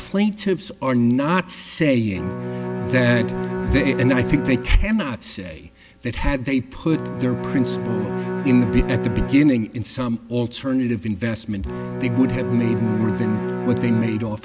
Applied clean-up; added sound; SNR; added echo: none; Bowed string instrument; 7 dB; none.